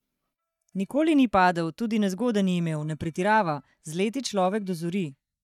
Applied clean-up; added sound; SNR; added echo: neural mask model DeepFilterNet 3.